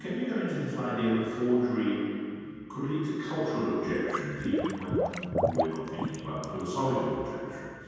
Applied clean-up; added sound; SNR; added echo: none; Liquid; 3 dB; reverberation time 2.1 s.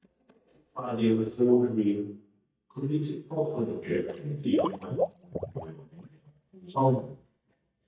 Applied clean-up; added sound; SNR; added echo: neural mask model DeepFilterNet 3.